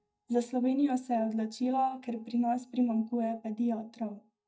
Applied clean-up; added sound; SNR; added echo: neural mask model DeepFilterNet 3.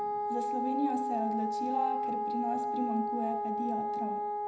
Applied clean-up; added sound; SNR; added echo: none; Wind instrument, woodwind instrument; -2 dB; reverberation time 0.7 s.